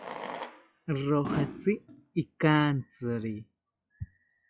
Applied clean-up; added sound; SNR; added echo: classical method log-MMSE.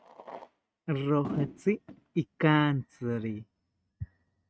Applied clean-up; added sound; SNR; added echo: neural mask model RNNoise.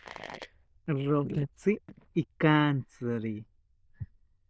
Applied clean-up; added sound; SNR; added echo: neural diffusion model UNIVERSE++.